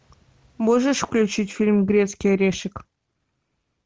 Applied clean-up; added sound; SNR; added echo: none; none; none; none.